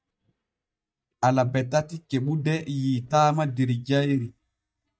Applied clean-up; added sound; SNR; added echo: neural mask model DeepFilterNet 3.